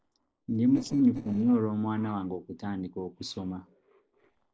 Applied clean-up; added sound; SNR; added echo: neural separator model SepFormer DNS4.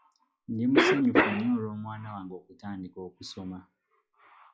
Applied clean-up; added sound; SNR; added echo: classical method log-MMSE.